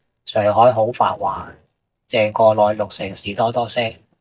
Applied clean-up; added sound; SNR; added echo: neural mask model DeepFilterNet 3.